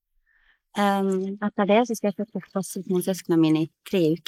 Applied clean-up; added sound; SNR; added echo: neural mask model Resemble Enhance denoiser.